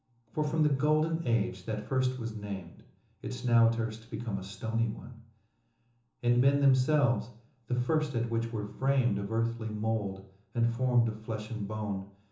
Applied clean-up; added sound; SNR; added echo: none; none; none; reverberation time 0.6 s.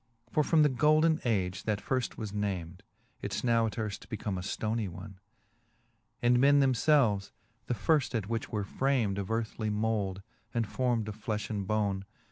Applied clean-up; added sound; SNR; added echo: none; none; none; none.